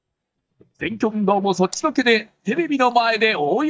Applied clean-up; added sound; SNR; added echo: neural mask model DeepFilterNet 3.